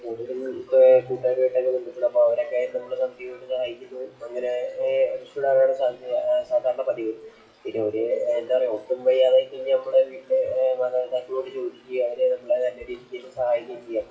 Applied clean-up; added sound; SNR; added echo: classical method WPE with log-MMSE.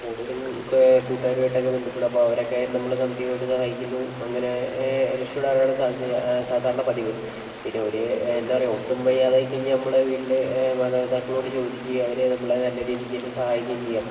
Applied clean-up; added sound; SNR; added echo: none; Stream; 16 dB; reverberation time 2.6 s.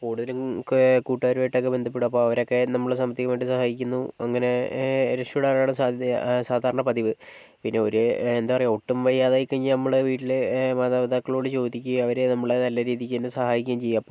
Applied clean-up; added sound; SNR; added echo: none; none; none; none.